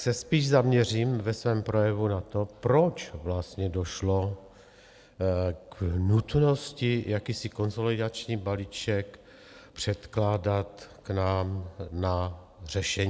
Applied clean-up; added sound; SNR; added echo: none; none; none; none.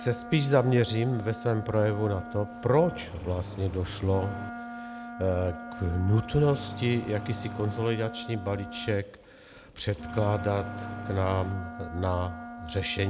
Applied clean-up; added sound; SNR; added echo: none; Wind instrument, woodwind instrument + Engine starting; 11 dB; none.